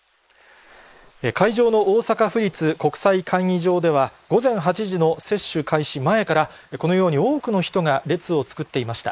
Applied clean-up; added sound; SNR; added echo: neural mask model Resemble Enhance denoiser.